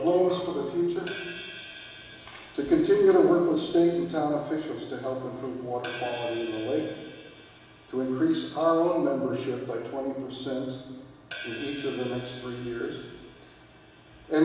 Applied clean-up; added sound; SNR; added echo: none; Hi-hat; 15 dB; reverberation time 1.3 s.